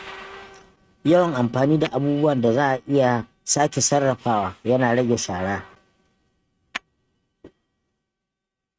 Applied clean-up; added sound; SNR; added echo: neural mask model RNNoise.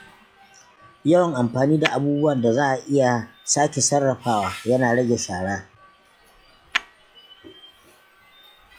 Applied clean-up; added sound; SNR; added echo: classical method log-MMSE.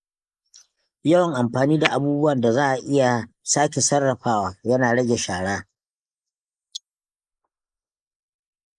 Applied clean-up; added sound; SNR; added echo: neural mask model Resemble Enhance denoiser.